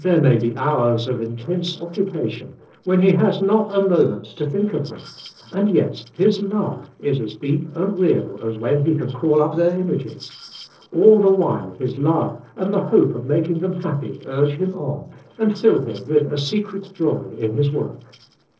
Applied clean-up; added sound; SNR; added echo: neural separator model SepFormer DNS4.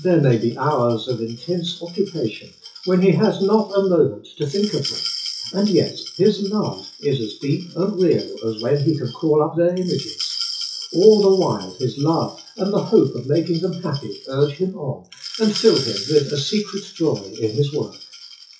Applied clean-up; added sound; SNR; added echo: classical method WPE with log-MMSE.